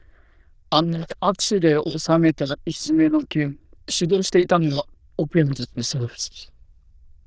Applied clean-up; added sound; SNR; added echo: neural diffusion model UNIVERSE++.